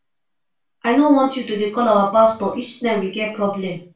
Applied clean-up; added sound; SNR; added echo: none; none; none; reverberation time 0.3 s.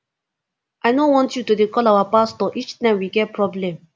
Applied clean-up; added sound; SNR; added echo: none; none; none; none.